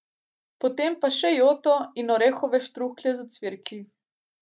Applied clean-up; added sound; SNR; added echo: none; none; none; none.